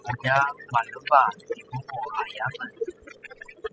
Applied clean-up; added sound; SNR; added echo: classical method spectral subtraction.